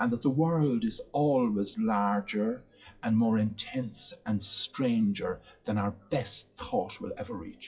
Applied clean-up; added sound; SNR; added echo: classical method WPE with log-MMSE.